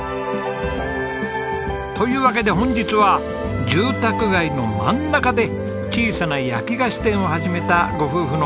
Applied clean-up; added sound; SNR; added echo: none; none; none; none.